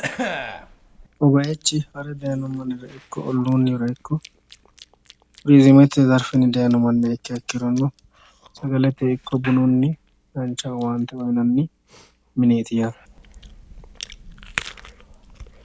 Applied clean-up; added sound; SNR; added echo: none; Chewing, mastication / Cough; 18 dB; none.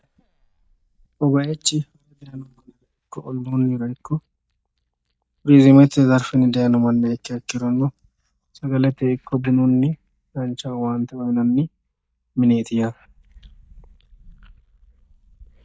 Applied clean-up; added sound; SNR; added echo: neural mask model DeepFilterNet 3.